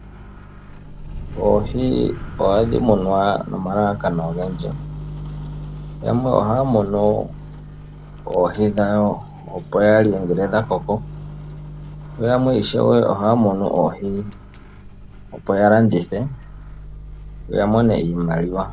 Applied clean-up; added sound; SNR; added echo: none; Microwave oven; 13 dB; none.